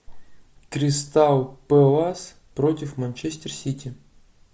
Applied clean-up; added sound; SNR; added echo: none; none; none; none.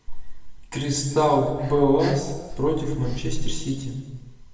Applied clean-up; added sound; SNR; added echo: none; Breathing; 4 dB; reverberation time 1.1 s.